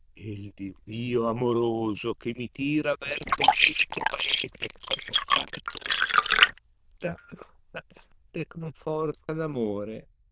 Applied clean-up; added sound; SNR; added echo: neural diffusion model UNIVERSE++.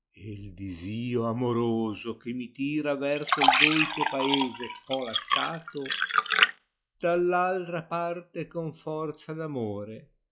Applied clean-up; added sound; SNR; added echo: classical method log-MMSE.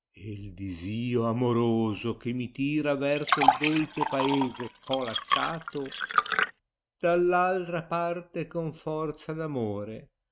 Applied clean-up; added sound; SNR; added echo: neural mask model RNNoise.